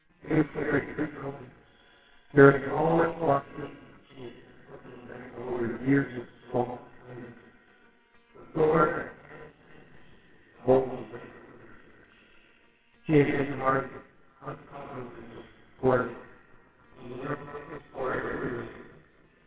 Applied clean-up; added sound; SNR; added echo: neural separator model SepFormer WHAMR!.